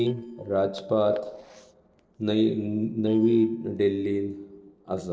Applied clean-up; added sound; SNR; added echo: neural separator model SepFormer DNS4.